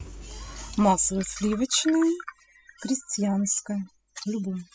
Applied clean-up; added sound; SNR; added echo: classical method spectral subtraction.